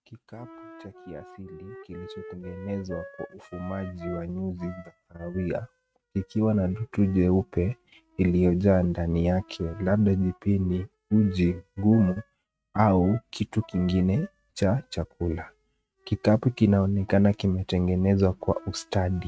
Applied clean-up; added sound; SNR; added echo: neural mask model RNNoise.